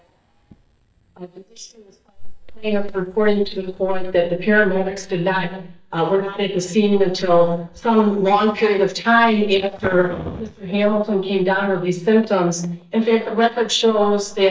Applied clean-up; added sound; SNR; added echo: neural mask model DeepFilterNet 3.